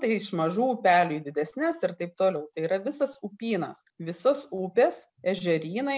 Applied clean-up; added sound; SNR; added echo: none; none; none; none.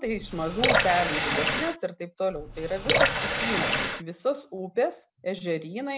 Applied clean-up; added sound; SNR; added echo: none; Water tap, faucet / Water; -3 dB; none.